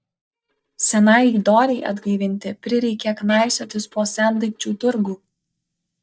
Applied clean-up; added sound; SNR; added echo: neural mask model DeepFilterNet 3.